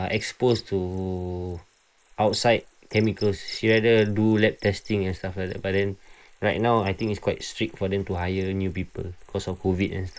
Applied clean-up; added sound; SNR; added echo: neural mask model Resemble Enhance denoiser.